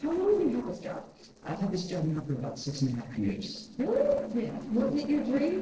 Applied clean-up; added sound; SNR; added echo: neural separator model SepFormer DNS4.